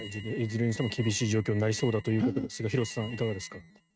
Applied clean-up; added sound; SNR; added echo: neural mask model RNNoise.